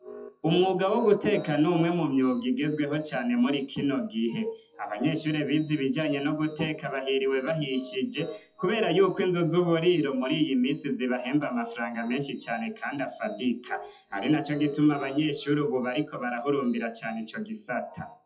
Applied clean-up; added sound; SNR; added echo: classical method WPE with log-MMSE.